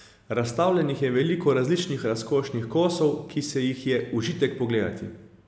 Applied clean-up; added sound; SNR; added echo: none; none; none; none.